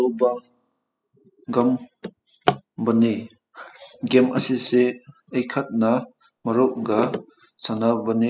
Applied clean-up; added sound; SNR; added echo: classical method spectral subtraction.